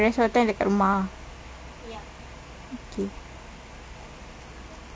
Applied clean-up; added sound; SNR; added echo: none; none; none; none.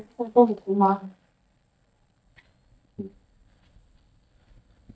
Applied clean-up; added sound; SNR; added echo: neural mask model DeepFilterNet 3.